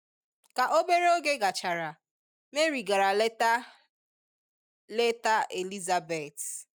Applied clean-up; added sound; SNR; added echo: none; none; none; none.